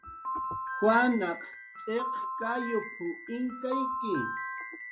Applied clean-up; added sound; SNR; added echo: classical method log-MMSE.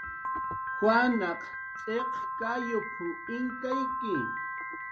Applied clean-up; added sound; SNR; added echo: none; Piano; 3 dB; none.